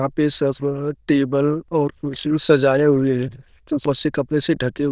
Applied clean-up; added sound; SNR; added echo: neural diffusion model UNIVERSE++.